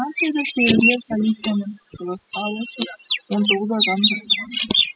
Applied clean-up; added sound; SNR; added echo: classical method spectral subtraction.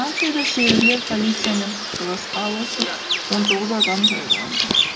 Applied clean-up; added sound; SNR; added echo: none; Bird vocalization, bird call, bird song; -2 dB; none.